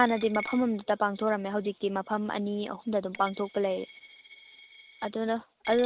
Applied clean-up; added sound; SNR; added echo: none; Coin (dropping); 18 dB; none.